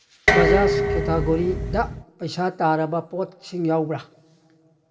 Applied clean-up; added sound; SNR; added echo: none; Dishes, pots, and pans; -2 dB; reverberation time 1.0 s.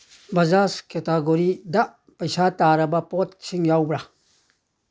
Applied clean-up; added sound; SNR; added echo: none; none; none; none.